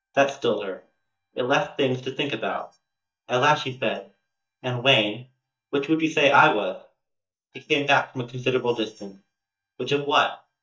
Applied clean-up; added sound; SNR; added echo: neural mask model DeepFilterNet 3.